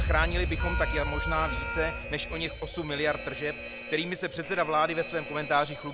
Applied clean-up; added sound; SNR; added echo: none; Alarm + Wind instrument, woodwind instrument; 3 dB; none.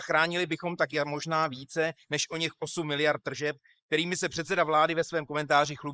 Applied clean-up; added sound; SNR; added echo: neural mask model Resemble Enhance denoiser.